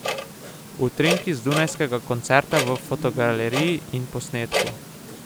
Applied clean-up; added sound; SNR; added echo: none; Clock; 6 dB; none.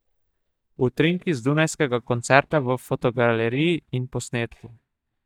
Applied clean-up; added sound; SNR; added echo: neural mask model DeepFilterNet 3.